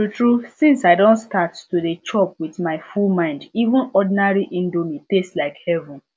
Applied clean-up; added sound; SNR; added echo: none; none; none; none.